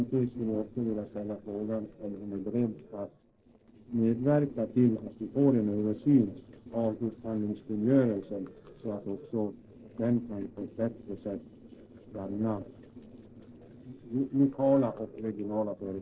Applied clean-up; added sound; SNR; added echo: neural separator model SepFormer DNS4.